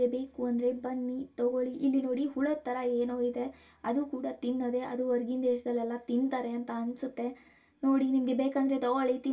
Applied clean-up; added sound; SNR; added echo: none; none; none; reverberation time 0.2 s.